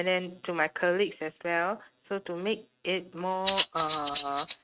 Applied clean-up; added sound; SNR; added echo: neural mask model RNNoise.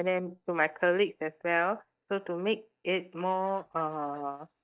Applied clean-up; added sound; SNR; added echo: neural mask model DeepFilterNet 3.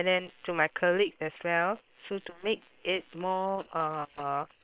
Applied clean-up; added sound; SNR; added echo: neural separator model SepFormer WHAM!.